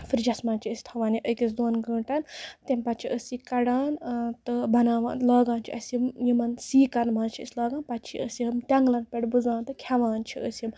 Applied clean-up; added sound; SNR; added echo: none; none; none; none.